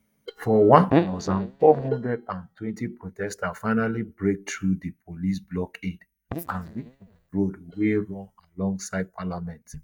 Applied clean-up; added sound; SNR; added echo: neural mask model DeepFilterNet 3.